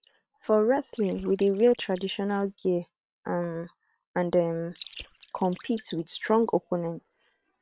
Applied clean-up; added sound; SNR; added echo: neural separator model SepFormer WHAM!.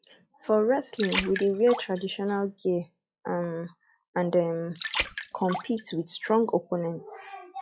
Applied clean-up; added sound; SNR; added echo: classical method log-MMSE.